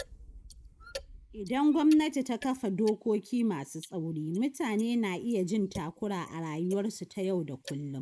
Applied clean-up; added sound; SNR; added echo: neural mask model Resemble Enhance denoiser.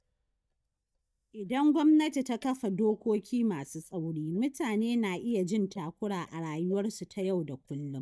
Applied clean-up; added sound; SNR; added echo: neural mask model DeepFilterNet 3.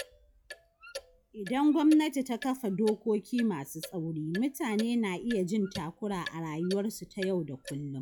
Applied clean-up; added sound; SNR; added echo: classical method log-MMSE.